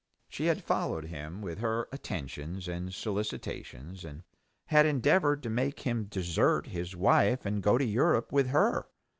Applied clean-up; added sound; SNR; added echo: none; none; none; none.